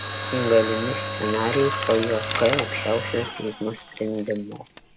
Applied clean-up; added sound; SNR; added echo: none; Mechanisms; 2 dB; none.